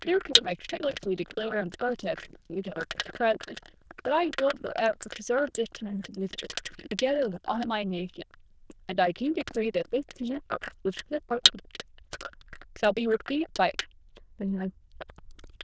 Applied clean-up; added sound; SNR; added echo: neural diffusion model UNIVERSE++.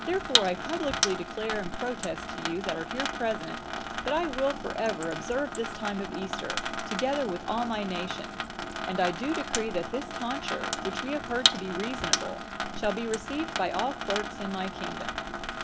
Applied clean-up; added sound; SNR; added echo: none; Sink (filling or washing) / Water tap, faucet; 1 dB; none.